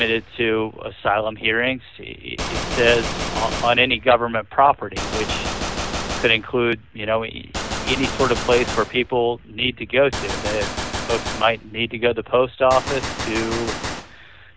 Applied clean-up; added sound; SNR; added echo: none; Gunshot, gunfire; 7 dB; none.